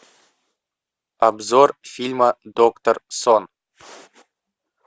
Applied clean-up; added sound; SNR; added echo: none; none; none; none.